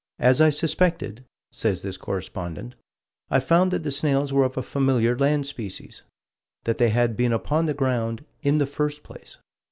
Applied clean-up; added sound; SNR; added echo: none; none; none; none.